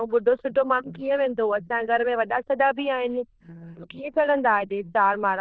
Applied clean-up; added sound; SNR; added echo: neural diffusion model UNIVERSE++.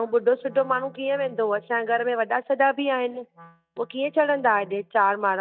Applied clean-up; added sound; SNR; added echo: neural mask model DeepFilterNet 3.